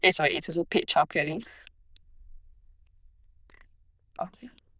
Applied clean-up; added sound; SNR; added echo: neural diffusion model UNIVERSE++.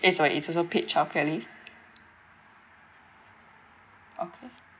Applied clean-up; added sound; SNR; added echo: none; none; none; none.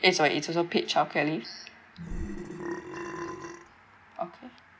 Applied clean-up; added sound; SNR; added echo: none; Burping, eructation; 6 dB; none.